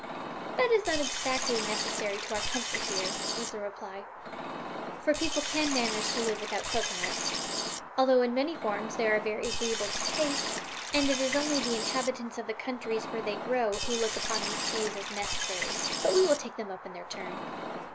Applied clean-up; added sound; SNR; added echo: none; Liquid; 2 dB; none.